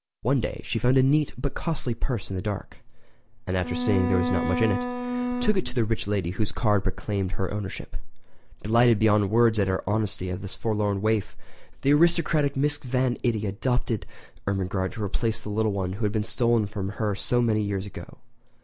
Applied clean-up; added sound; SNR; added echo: none; Bowed string instrument; 4 dB; none.